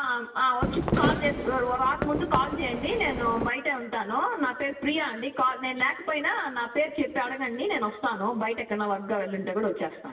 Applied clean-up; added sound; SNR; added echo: none; Fireworks; 2 dB; reverberation time 1.4 s.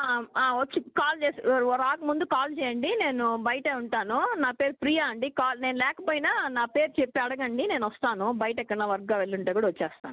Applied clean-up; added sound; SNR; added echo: none; none; none; none.